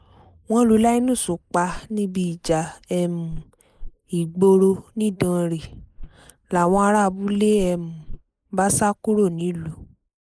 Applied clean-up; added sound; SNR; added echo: neural mask model Resemble Enhance denoiser.